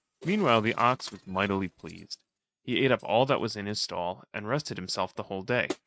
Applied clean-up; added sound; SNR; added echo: neural mask model RNNoise.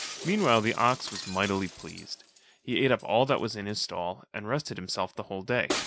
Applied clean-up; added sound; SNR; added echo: none; Shatter; 12 dB; none.